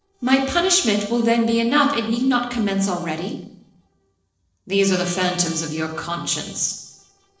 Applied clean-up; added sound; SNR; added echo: neural separator model SepFormer DNS4.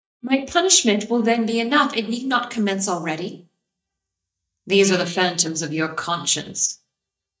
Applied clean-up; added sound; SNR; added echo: neural mask model DeepFilterNet 3.